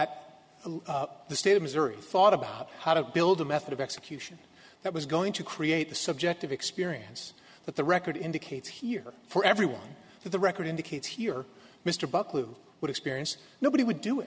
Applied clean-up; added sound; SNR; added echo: none; none; none; none.